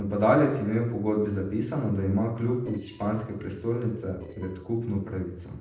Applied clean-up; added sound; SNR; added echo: neural separator model SepFormer DNS4.